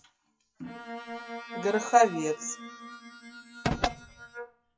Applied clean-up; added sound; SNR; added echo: classical method WPE with log-MMSE.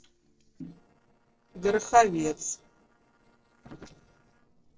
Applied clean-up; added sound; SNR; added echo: neural separator model SepFormer DNS4.